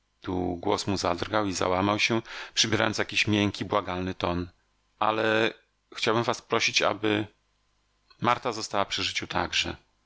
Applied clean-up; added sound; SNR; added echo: none; none; none; none.